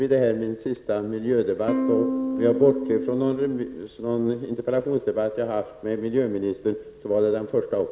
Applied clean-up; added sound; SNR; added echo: none; Electric guitar / Strum; 3 dB; none.